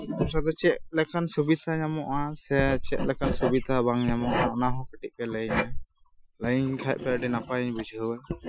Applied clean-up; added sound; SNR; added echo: classical method Wiener filter.